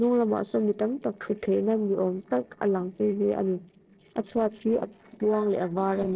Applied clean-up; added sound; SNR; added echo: neural separator model SepFormer DNS4.